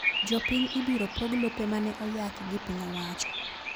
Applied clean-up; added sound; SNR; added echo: none; Bird vocalization, bird call, bird song; 4 dB; none.